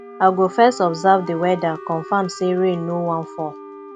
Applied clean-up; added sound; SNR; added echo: none; Wind instrument, woodwind instrument + Wind instrument, woodwind instrument; 16 dB; none.